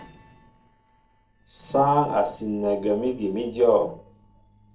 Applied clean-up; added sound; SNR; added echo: neural separator model SepFormer DNS4.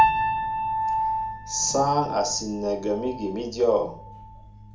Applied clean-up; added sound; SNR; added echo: none; Piano; 1 dB; reverberation time 0.4 s.